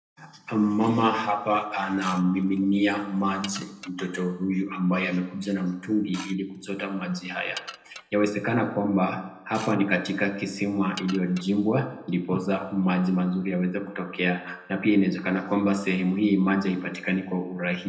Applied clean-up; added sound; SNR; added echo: none; Dishes, pots, and pans / Glass; 19 dB; reverberation time 0.6 s.